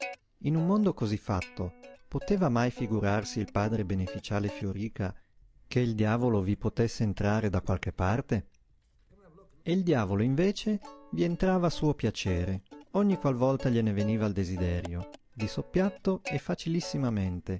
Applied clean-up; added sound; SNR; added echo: none; Plucked string instrument; 19 dB; none.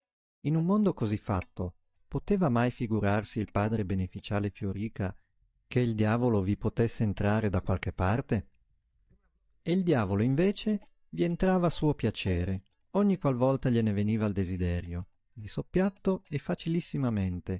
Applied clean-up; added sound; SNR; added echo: neural mask model DeepFilterNet 3.